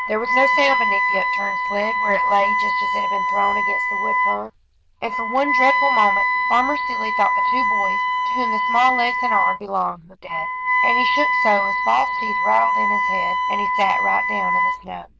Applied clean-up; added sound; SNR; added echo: neural diffusion model UNIVERSE++.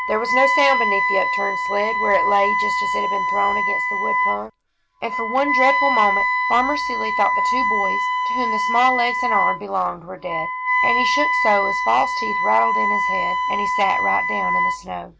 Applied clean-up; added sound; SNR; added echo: none; Wind instrument, woodwind instrument; -3 dB; none.